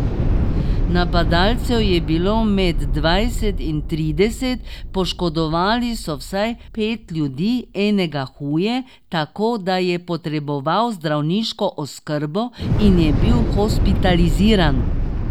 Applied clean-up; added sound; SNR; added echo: none; Thunder / Explosion; 2 dB; none.